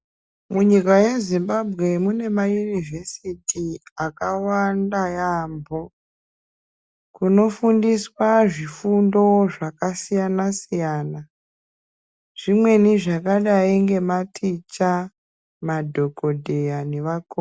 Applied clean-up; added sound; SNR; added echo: none; none; none; none.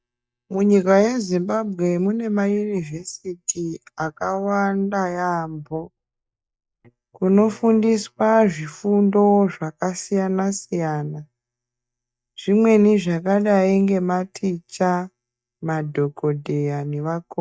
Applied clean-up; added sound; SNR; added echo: neural mask model DeepFilterNet 3.